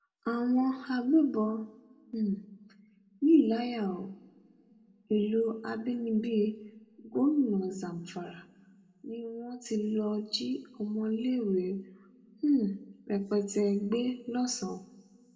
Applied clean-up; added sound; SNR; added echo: none; none; none; reverberation time 0.8 s.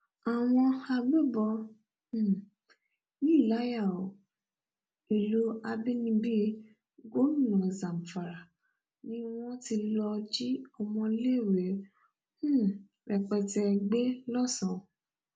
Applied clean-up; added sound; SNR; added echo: none; none; none; none.